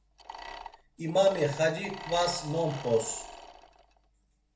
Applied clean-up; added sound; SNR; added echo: none; Mechanisms; 14 dB; reverberation time 0.3 s.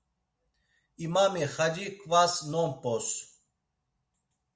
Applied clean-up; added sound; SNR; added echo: none; none; none; none.